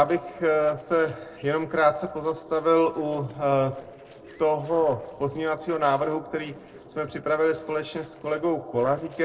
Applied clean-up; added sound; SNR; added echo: neural separator model SepFormer DNS4.